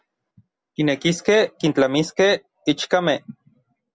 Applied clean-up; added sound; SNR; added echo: none; none; none; none.